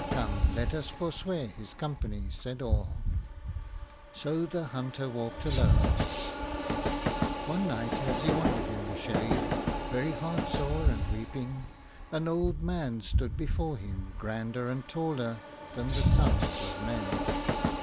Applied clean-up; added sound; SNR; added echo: none; Train; -4 dB; none.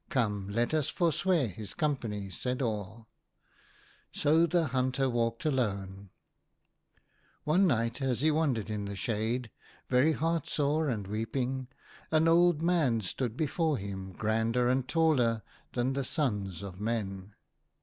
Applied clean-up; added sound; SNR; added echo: none; none; none; none.